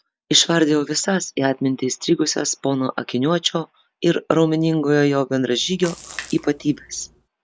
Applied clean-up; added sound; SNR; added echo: none; Splash, splatter; 18 dB; none.